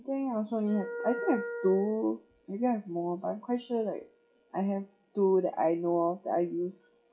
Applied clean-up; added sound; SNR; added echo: classical method log-MMSE.